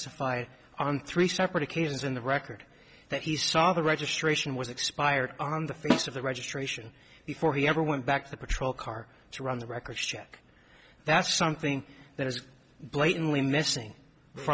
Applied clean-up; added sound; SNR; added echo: none; Snare drum; 3 dB; none.